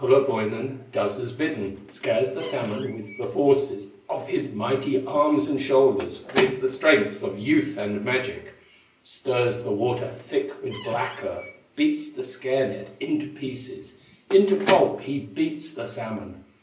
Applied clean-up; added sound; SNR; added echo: none; Squeak / Slam / Wood; 14 dB; reverberation time 0.5 s.